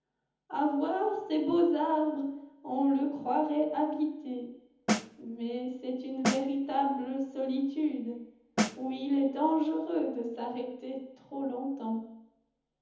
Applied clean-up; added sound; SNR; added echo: none; Snare drum; 4 dB; reverberation time 1.3 s.